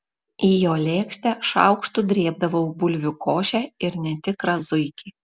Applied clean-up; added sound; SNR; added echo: none; none; none; none.